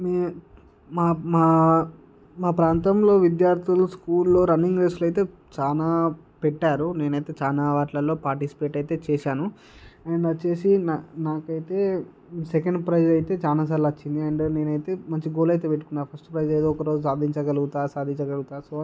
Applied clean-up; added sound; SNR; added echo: none; none; none; none.